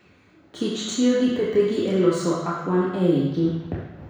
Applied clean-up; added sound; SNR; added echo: none; none; none; reverberation time 1.1 s.